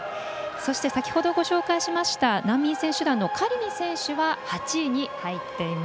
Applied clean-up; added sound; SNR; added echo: none; none; none; none.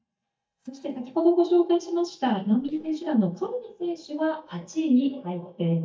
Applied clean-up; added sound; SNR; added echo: neural mask model DeepFilterNet 3.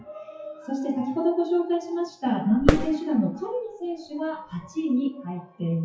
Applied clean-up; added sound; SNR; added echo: classical method WPE with log-MMSE.